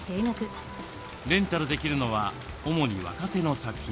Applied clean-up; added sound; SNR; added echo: none; Rain; 15 dB; none.